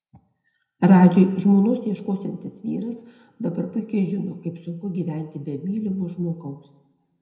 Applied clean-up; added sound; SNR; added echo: none; none; none; reverberation time 0.8 s.